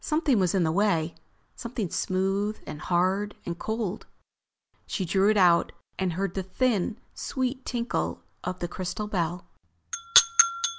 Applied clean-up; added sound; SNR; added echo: none; none; none; none.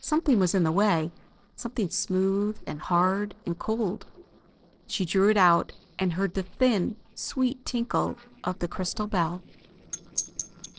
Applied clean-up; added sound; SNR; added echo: neural separator model SepFormer DNS4.